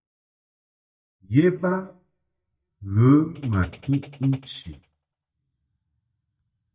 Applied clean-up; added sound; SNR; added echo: neural mask model DeepFilterNet 3.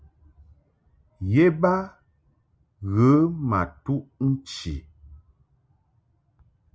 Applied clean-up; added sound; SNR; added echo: none; none; none; none.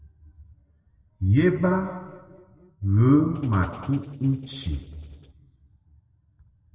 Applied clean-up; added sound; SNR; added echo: neural separator model SepFormer DNS4.